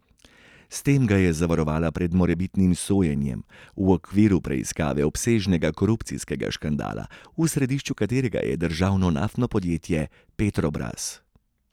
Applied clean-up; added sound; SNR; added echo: none; none; none; none.